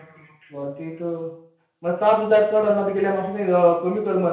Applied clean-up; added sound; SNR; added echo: none; none; none; reverberation time 0.5 s.